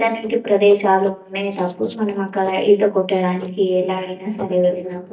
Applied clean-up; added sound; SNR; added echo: neural mask model DeepFilterNet 3.